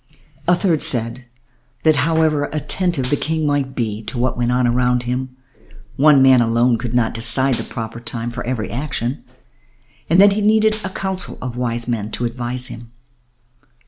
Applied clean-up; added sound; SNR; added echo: none; Gunshot, gunfire; 19 dB; none.